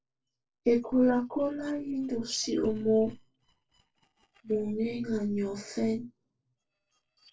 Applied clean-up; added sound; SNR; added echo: neural separator model SepFormer DNS4.